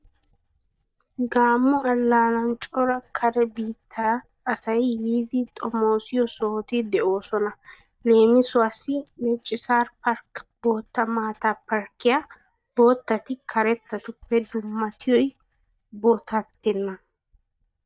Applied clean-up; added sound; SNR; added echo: neural mask model DeepFilterNet 3.